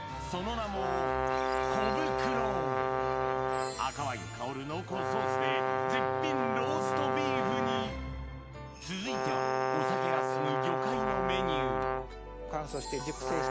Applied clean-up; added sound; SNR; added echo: none; Brass instrument; -4 dB; none.